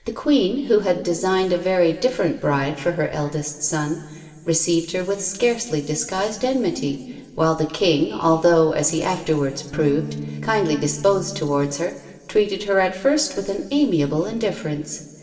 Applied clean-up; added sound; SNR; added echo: none; Electric guitar / Strum; 10 dB; reverberation time 2.1 s.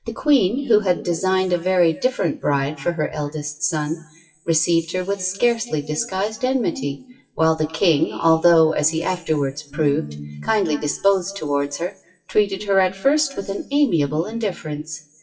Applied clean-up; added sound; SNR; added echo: classical method WPE with log-MMSE.